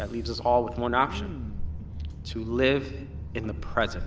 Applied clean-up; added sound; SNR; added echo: none; Respiratory sounds; 11 dB; none.